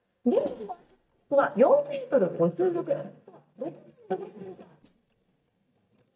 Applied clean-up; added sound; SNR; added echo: neural mask model DeepFilterNet 3.